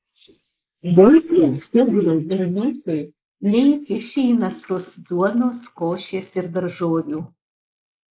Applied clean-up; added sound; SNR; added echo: neural mask model Resemble Enhance denoiser.